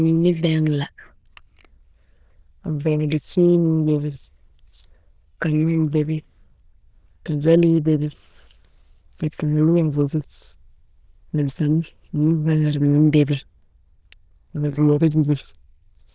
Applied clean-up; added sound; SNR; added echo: neural diffusion model UNIVERSE++.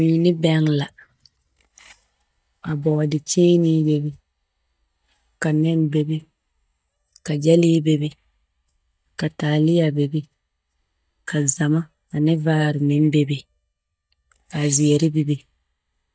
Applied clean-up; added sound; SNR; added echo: neural mask model DeepFilterNet 3.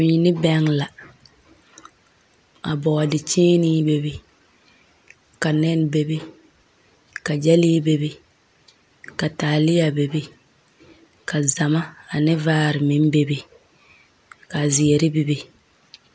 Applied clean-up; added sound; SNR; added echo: none; none; none; none.